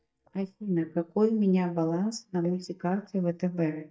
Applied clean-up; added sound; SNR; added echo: neural mask model DeepFilterNet 3.